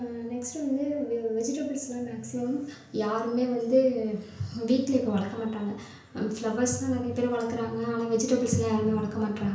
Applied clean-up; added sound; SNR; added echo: none; none; none; reverberation time 0.5 s.